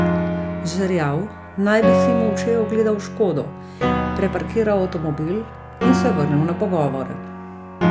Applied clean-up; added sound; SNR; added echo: none; Piano; 1 dB; none.